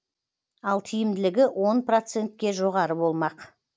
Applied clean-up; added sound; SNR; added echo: none; none; none; none.